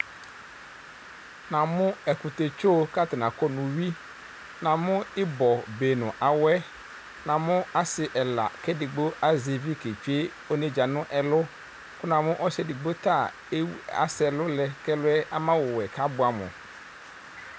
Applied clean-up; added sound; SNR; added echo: none; none; none; none.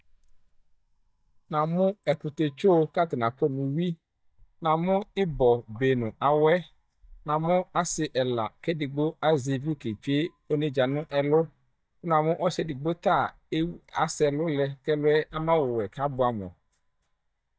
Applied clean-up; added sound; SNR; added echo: neural mask model DeepFilterNet 3.